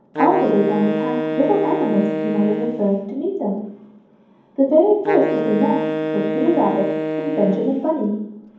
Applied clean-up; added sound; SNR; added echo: none; Wind instrument, woodwind instrument; 5 dB; reverberation time 1.2 s.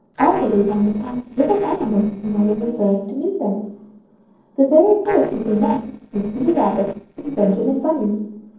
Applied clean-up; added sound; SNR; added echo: neural separator model SepFormer DNS4.